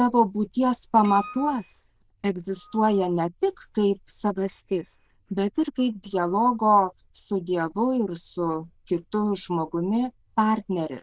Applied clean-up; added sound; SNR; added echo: neural diffusion model UNIVERSE++.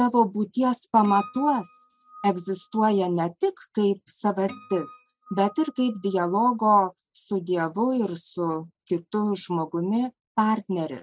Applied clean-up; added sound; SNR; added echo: neural mask model RNNoise.